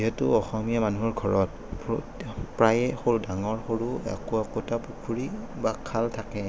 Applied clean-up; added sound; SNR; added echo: none; none; none; none.